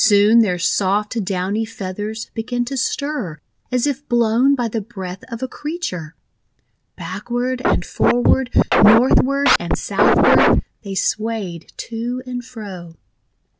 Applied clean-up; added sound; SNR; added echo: none; Scratching (performance technique); -5 dB; none.